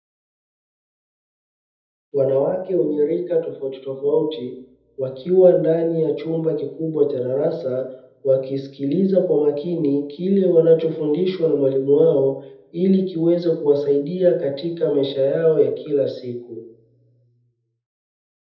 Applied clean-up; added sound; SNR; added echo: none; none; none; reverberation time 0.7 s.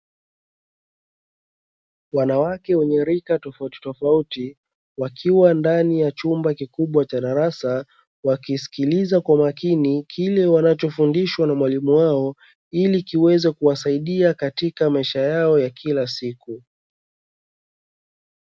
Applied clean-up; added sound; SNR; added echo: none; none; none; none.